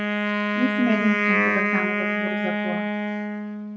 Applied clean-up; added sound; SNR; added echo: neural mask model RNNoise.